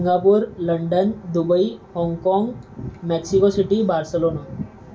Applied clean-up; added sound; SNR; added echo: none; none; none; reverberation time 0.2 s.